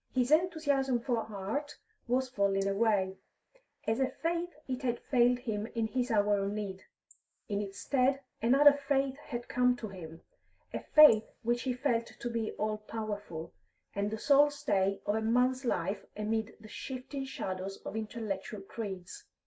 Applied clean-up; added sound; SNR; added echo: neural mask model Resemble Enhance denoiser.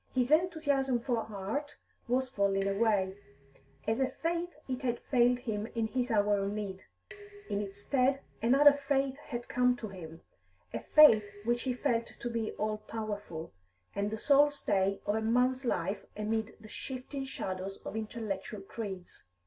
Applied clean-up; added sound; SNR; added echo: none; Dishes, pots, and pans; 20 dB; none.